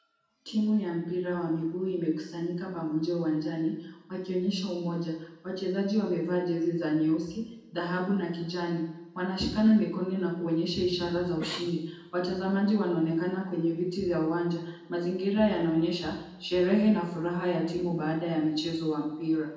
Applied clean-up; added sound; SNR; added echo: none; Cough; 16 dB; reverberation time 0.9 s.